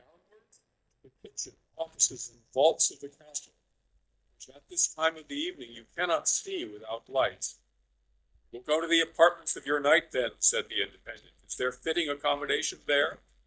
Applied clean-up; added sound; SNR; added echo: neural mask model DeepFilterNet 3.